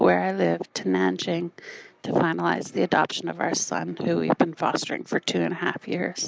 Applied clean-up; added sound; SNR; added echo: none; none; none; none.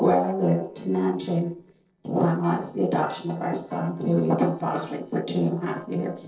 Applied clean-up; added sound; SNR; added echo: neural separator model SepFormer DNS4.